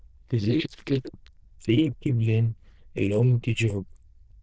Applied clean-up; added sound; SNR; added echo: neural diffusion model UNIVERSE++.